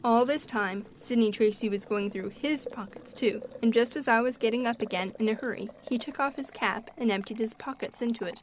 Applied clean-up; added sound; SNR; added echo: none; Boiling; 18 dB; none.